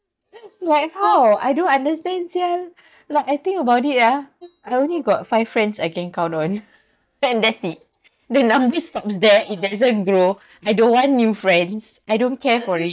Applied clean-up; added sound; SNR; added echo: neural mask model DeepFilterNet 3.